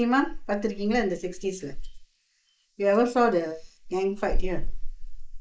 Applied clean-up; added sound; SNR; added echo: neural mask model Resemble Enhance denoiser.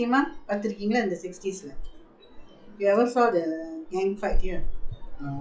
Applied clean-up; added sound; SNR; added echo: classical method log-MMSE.